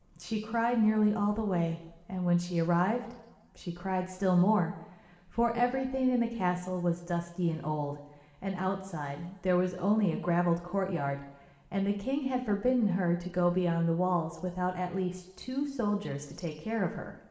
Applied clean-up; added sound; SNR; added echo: none; none; none; reverberation time 1.0 s.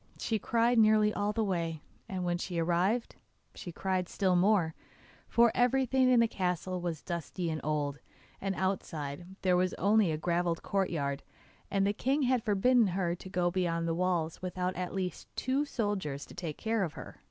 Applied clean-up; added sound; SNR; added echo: none; none; none; none.